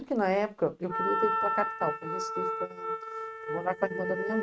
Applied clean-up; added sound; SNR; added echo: neural mask model RNNoise.